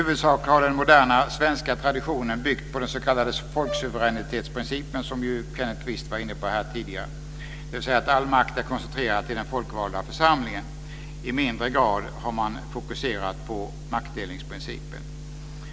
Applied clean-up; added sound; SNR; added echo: none; Brass instrument; 13 dB; none.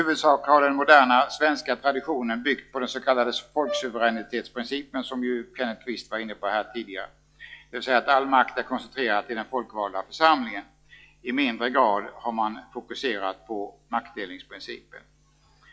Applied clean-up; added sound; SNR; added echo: classical method log-MMSE.